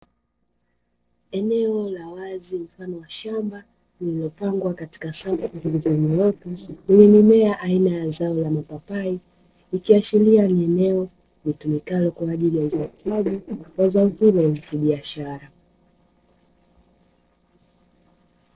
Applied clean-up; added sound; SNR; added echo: neural separator model SepFormer DNS4.